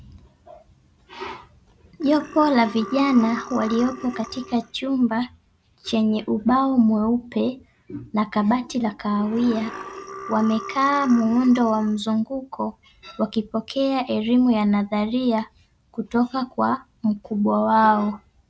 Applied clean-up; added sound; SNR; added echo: none; Burping, eructation; 14 dB; none.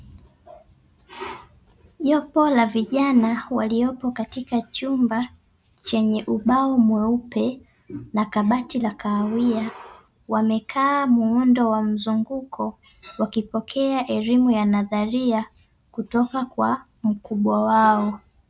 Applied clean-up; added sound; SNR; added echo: none; none; none; none.